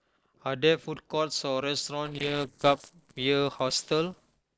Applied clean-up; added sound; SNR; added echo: neural separator model SepFormer DNS4.